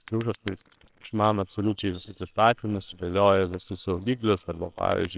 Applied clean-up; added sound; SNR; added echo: neural separator model SepFormer WHAMR!.